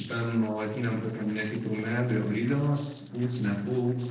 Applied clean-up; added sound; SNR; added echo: neural separator model SepFormer DNS4.